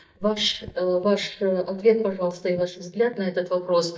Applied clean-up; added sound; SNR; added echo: neural mask model DeepFilterNet 3.